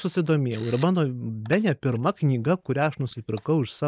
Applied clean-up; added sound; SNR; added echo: neural mask model Resemble Enhance denoiser.